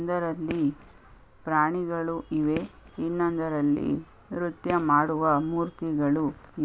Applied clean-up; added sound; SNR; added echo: none; Fireworks; 18 dB; none.